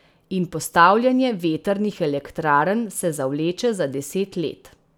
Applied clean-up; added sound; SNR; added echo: none; none; none; none.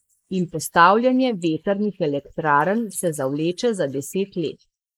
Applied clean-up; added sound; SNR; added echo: neural mask model Resemble Enhance denoiser.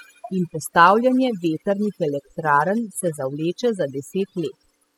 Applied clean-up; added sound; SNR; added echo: classical method spectral subtraction.